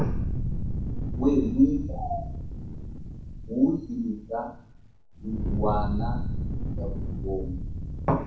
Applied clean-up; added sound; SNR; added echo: none; Fire; 1 dB; reverberation time 0.7 s.